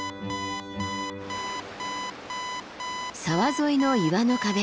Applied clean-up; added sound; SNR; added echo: none; Alarm; 7 dB; none.